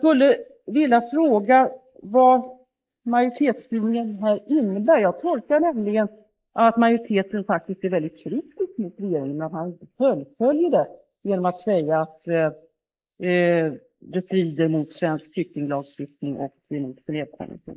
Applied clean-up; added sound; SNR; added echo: neural mask model Resemble Enhance denoiser.